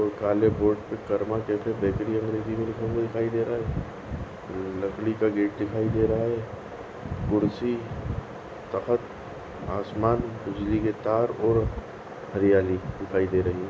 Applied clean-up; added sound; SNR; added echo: none; none; none; none.